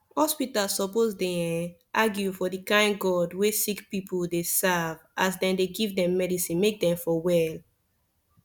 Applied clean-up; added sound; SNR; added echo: none; none; none; none.